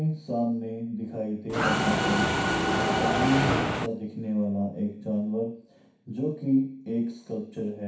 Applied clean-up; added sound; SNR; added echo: none; Mechanisms; -4 dB; reverberation time 0.6 s.